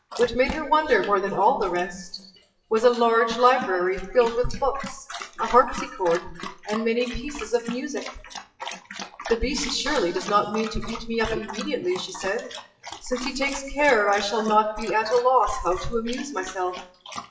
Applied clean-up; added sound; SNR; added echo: classical method WPE with log-MMSE.